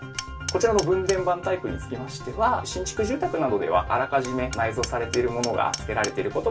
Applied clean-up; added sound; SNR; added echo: none; Hammer; 15 dB; reverberation time 0.2 s.